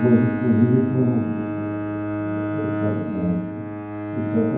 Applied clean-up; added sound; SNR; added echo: none; Bowed string instrument; 4 dB; reverberation time 0.9 s.